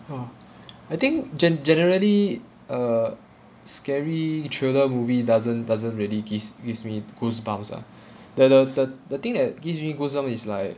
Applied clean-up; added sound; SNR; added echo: none; none; none; none.